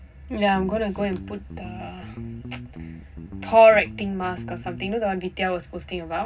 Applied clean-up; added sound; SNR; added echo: none; Guitar; 14 dB; reverberation time 0.4 s.